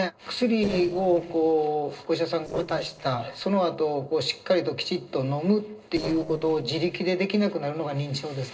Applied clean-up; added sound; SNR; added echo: neural separator model SepFormer DNS4.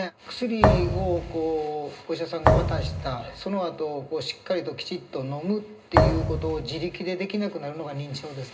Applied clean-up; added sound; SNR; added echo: none; Thump, thud; -5 dB; reverberation time 0.2 s.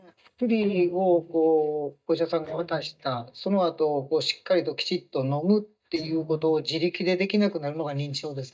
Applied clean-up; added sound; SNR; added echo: neural mask model DeepFilterNet 3.